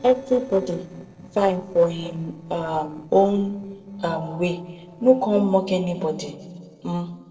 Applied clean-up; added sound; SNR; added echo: neural separator model SepFormer DNS4.